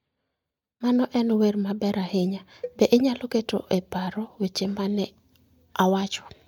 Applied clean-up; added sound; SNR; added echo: neural mask model DeepFilterNet 3.